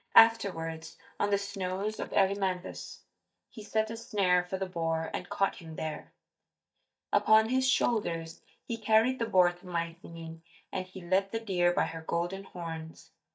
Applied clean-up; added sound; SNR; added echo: neural mask model DeepFilterNet 3.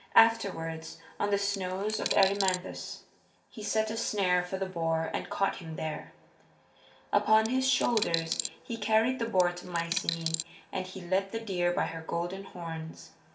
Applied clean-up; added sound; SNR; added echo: none; Coin (dropping); 6 dB; reverberation time 1.2 s.